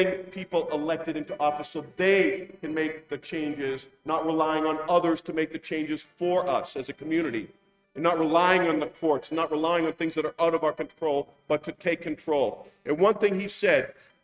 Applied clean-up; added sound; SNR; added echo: neural mask model RNNoise.